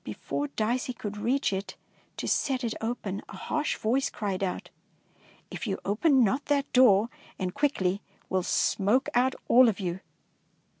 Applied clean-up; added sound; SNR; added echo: none; none; none; none.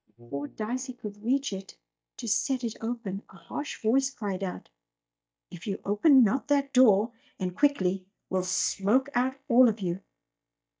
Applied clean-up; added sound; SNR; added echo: neural mask model DeepFilterNet 3.